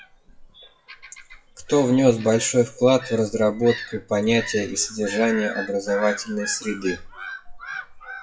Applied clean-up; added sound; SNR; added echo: classical method WPE with log-MMSE.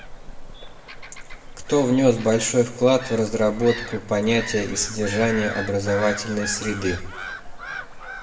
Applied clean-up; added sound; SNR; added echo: none; Gull, seagull / Bird vocalization, bird call, bird song; 11 dB; reverberation time 0.7 s.